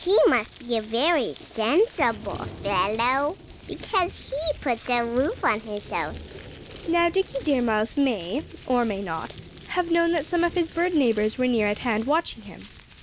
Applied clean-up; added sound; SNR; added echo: none; Crumpling, crinkling + Thunder; 16 dB; none.